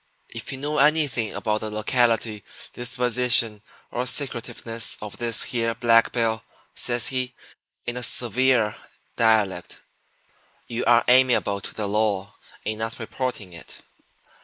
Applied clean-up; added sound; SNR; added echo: neural mask model Resemble Enhance denoiser.